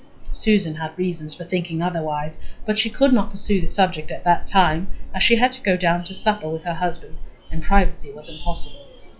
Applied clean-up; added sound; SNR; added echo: classical method log-MMSE.